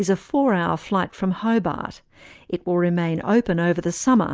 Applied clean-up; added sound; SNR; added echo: none; none; none; none.